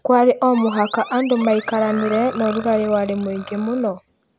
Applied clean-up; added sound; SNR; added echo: none; Alarm + Burping, eructation; 15 dB; none.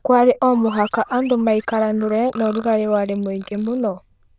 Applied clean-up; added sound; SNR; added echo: neural diffusion model UNIVERSE++.